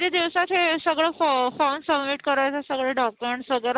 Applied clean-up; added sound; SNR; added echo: none; none; none; none.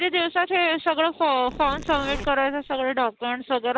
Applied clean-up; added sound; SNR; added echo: none; Zipper (clothing); 13 dB; none.